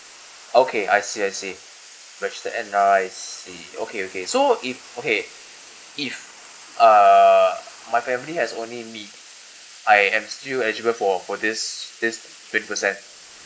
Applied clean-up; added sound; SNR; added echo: neural mask model Resemble Enhance denoiser.